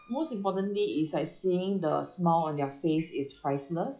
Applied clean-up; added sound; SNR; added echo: classical method log-MMSE.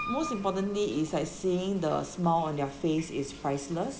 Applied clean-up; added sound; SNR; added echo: none; Piano; 15 dB; none.